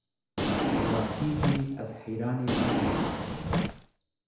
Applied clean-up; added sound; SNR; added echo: none; Drawer open or close; -3 dB; reverberation time 1.0 s.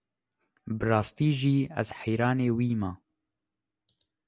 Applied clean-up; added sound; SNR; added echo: none; none; none; none.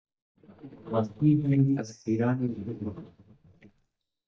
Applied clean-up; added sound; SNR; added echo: neural mask model DeepFilterNet 3.